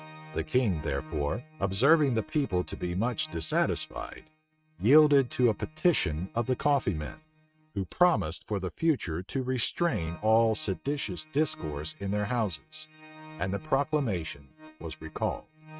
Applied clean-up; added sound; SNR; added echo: neural mask model RNNoise.